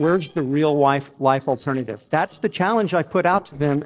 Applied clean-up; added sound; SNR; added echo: neural separator model SepFormer DNS4.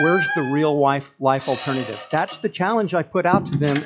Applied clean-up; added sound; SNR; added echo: classical method log-MMSE.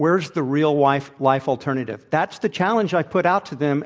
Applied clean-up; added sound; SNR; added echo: none; none; none; none.